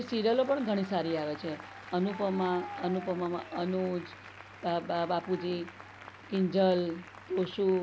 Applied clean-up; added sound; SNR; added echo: none; Applause; 15 dB; none.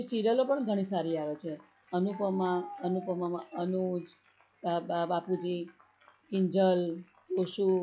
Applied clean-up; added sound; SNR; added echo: classical method log-MMSE.